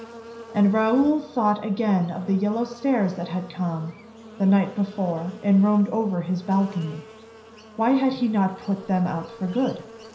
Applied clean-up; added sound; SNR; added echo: none; Buzz; 19 dB; reverberation time 0.5 s.